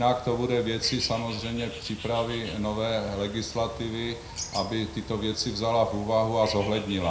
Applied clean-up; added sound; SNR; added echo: none; Bird; 13 dB; reverberation time 0.4 s.